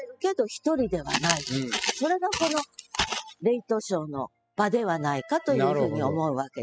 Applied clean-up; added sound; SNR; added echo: classical method spectral subtraction.